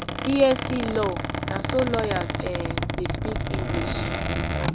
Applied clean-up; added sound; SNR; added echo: none; Squeak; 0 dB; none.